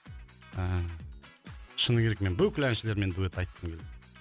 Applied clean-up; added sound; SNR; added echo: none; none; none; none.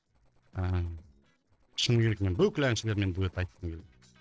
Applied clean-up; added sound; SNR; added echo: neural separator model SepFormer DNS4.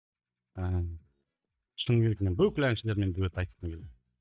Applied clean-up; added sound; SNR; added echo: neural mask model DeepFilterNet 3.